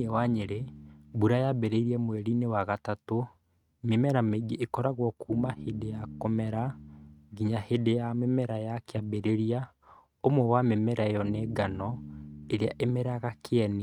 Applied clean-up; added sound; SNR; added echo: neural mask model RNNoise.